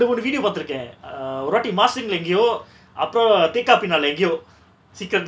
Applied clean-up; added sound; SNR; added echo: none; none; none; none.